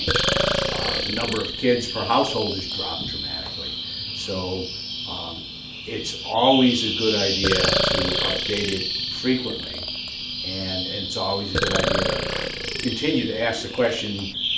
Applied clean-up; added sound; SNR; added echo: none; Bird vocalization, bird call, bird song + Burping, eructation; 0 dB; none.